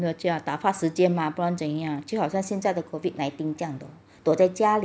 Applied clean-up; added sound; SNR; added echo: none; none; none; none.